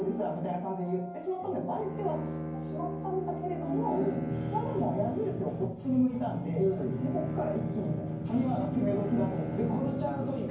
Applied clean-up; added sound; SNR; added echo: none; Bowed string instrument; 7 dB; reverberation time 0.9 s.